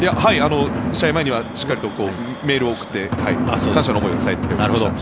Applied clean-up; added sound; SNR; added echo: none; none; none; none.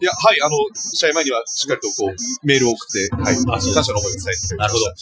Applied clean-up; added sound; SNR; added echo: classical method Wiener filter.